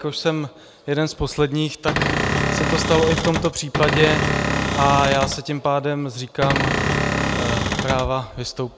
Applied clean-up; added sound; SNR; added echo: none; Cupboard open or close / Door; -1 dB; none.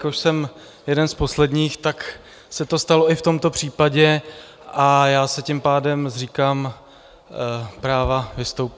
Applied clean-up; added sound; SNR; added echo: none; none; none; none.